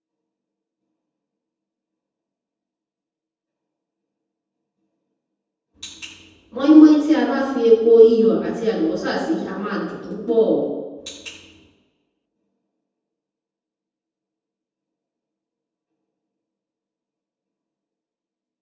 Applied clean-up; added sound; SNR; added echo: none; none; none; reverberation time 1.1 s.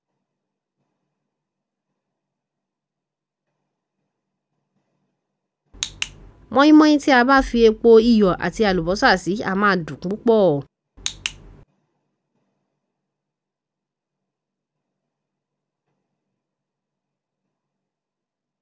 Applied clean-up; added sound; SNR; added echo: none; none; none; none.